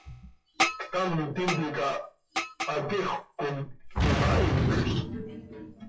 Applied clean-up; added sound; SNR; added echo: classical method WPE with log-MMSE.